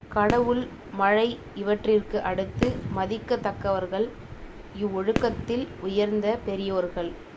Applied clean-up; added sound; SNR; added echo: none; Fireworks; 10 dB; none.